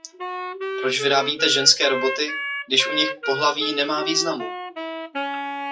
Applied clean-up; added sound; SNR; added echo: classical method WPE with log-MMSE.